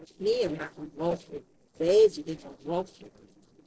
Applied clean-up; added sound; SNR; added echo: neural separator model SepFormer DNS4.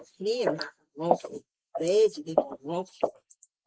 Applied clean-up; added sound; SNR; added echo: neural mask model Resemble Enhance denoiser.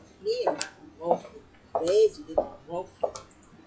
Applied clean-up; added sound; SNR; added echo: classical method log-MMSE.